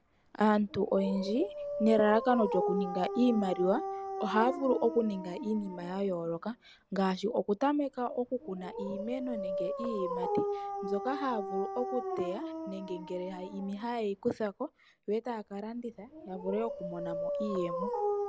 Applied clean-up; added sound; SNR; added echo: none; Dog; 6 dB; none.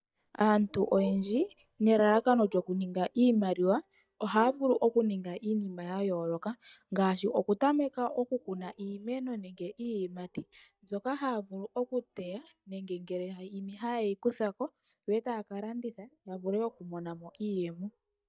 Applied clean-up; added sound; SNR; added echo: neural mask model DeepFilterNet 3.